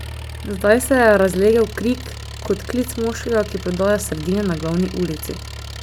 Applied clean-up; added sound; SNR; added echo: none; Engine; 12 dB; none.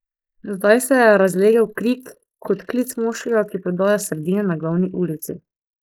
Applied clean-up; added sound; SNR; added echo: neural mask model Resemble Enhance denoiser.